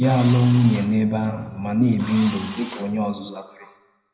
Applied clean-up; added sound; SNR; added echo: none; Engine / Drill; 16 dB; reverberation time 0.7 s.